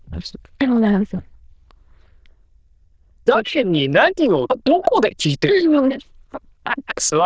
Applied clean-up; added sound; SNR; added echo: neural diffusion model UNIVERSE++.